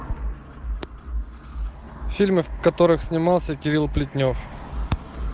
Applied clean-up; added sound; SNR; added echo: none; none; none; none.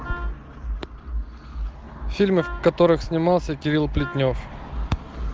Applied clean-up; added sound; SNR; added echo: none; Wind instrument, woodwind instrument; 16 dB; none.